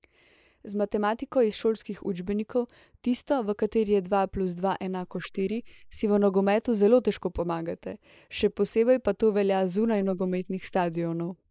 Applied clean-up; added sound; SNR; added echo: neural mask model Resemble Enhance denoiser.